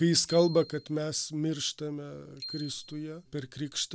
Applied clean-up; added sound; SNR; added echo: none; Bicycle bell; 17 dB; none.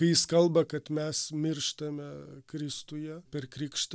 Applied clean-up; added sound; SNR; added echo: none; none; none; none.